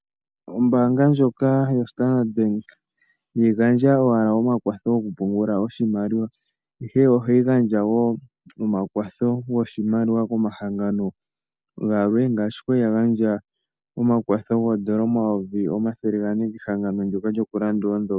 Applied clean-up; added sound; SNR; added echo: none; none; none; none.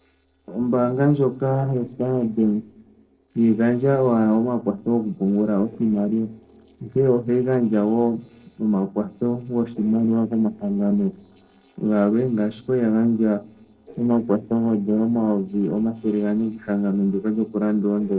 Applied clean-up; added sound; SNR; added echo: neural separator model SepFormer DNS4.